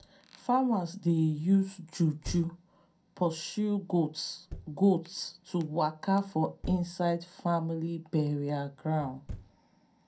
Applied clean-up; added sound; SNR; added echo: none; Thump, thud; 19 dB; reverberation time 0.2 s.